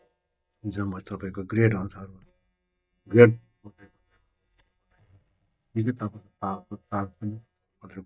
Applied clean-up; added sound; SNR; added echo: neural mask model DeepFilterNet 3.